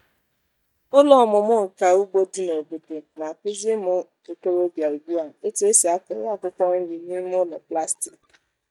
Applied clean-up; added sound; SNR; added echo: neural mask model DeepFilterNet 3.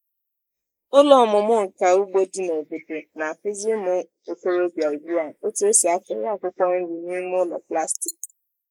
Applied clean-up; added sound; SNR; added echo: neural mask model Resemble Enhance denoiser.